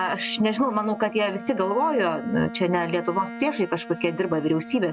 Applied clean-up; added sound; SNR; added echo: none; Bowed string instrument; 13 dB; none.